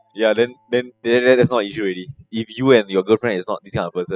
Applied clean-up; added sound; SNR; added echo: classical method spectral subtraction.